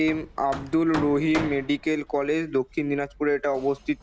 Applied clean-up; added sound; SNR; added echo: none; Hammer; 13 dB; none.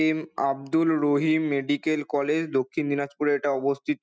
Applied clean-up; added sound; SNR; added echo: none; none; none; none.